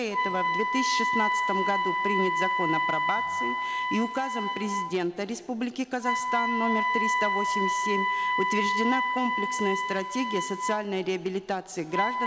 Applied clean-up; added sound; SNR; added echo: none; Wind instrument, woodwind instrument; -2 dB; none.